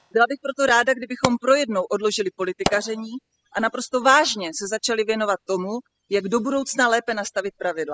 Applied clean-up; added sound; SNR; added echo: classical method spectral subtraction.